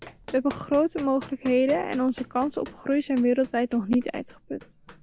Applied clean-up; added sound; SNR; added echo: none; Run; 19 dB; none.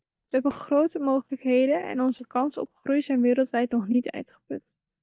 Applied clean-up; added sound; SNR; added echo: neural mask model DeepFilterNet 3.